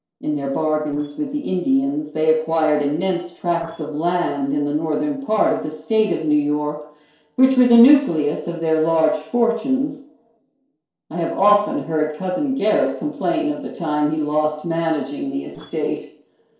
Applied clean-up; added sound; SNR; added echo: neural separator model SepFormer DNS4.